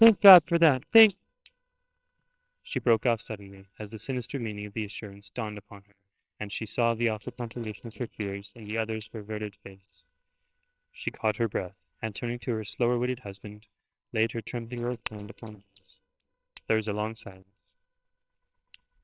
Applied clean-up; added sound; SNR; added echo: neural separator model SepFormer WHAMR!.